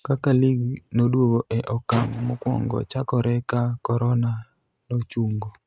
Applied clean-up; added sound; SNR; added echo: neural mask model RNNoise.